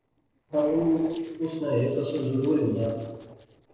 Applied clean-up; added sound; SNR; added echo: neural separator model SepFormer DNS4.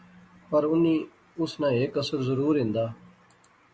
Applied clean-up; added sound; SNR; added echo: none; none; none; none.